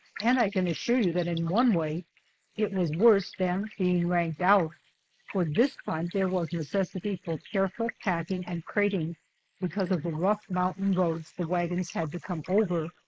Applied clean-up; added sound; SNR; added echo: neural mask model Resemble Enhance denoiser.